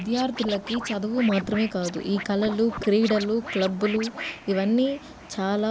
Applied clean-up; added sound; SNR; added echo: none; Scratching (performance technique); 13 dB; none.